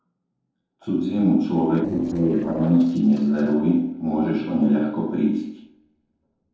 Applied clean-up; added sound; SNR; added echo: neural separator model SepFormer DNS4.